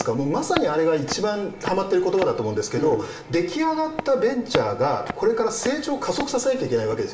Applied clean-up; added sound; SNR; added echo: none; Walk, footsteps; 13 dB; reverberation time 0.4 s.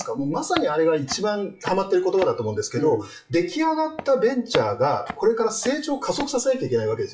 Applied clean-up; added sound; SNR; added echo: classical method WPE with log-MMSE.